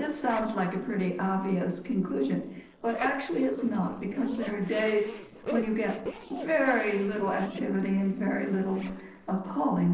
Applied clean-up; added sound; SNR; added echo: neural separator model SepFormer DNS4.